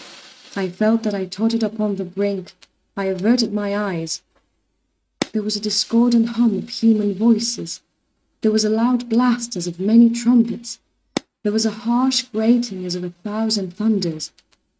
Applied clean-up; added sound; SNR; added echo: neural mask model RNNoise.